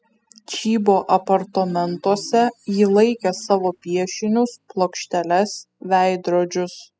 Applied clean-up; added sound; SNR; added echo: classical method spectral subtraction.